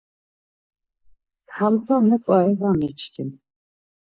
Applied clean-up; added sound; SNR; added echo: neural mask model Resemble Enhance denoiser.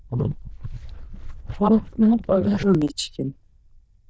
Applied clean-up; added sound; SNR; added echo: neural diffusion model UNIVERSE++.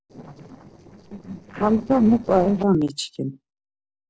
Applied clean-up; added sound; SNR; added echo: neural separator model SepFormer DNS4.